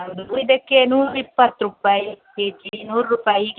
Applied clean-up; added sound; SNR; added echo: none; none; none; none.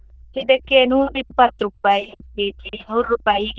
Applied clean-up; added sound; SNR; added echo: neural diffusion model UNIVERSE++.